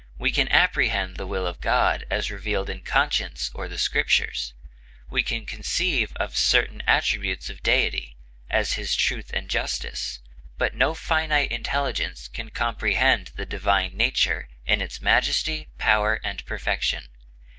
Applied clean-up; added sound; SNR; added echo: none; none; none; none.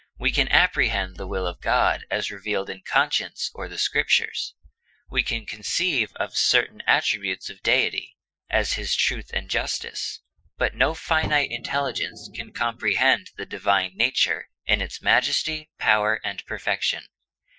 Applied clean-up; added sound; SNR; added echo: classical method Wiener filter.